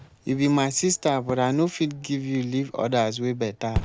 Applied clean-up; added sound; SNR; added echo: none; Fireworks; 13 dB; none.